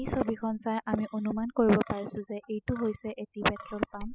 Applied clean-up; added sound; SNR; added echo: classical method spectral subtraction.